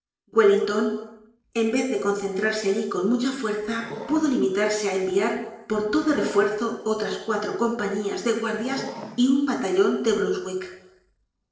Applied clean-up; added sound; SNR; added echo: neural separator model SepFormer DNS4.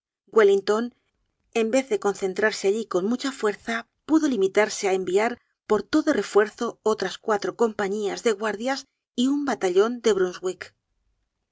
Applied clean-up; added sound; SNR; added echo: none; none; none; none.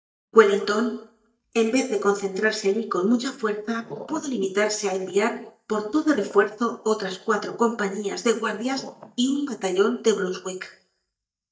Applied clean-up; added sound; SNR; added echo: neural mask model DeepFilterNet 3.